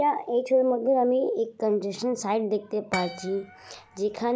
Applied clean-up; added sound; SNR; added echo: none; Harp; 13 dB; none.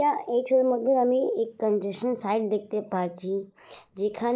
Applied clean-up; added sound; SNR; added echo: neural mask model Resemble Enhance denoiser.